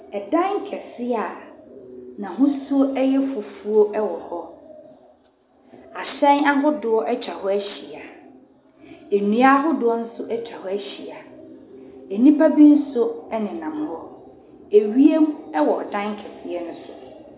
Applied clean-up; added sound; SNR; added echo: none; none; none; none.